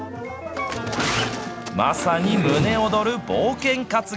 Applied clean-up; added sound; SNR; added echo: none; Wind instrument, woodwind instrument; 14 dB; none.